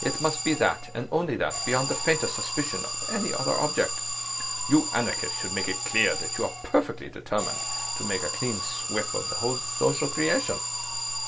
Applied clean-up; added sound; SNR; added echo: none; Alarm; 3 dB; none.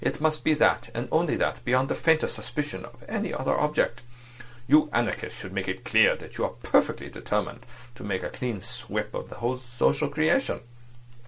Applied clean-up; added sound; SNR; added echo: none; none; none; none.